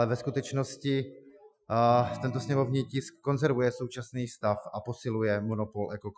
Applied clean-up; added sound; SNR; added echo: classical method Wiener filter.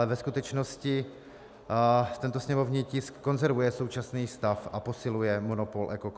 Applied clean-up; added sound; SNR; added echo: none; none; none; none.